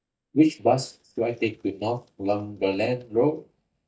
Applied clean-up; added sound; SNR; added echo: neural mask model DeepFilterNet 3.